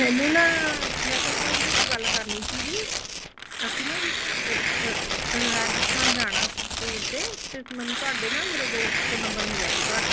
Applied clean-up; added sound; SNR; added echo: none; Tearing; -4 dB; none.